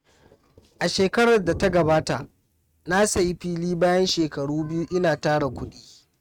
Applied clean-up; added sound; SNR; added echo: neural mask model RNNoise.